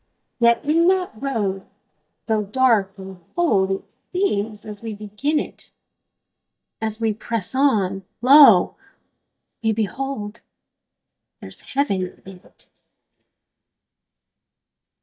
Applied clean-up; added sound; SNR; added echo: neural mask model DeepFilterNet 3.